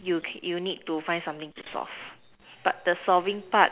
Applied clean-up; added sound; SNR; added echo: none; none; none; none.